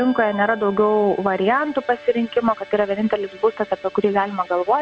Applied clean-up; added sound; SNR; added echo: none; Musical instrument + Bell; 20 dB; none.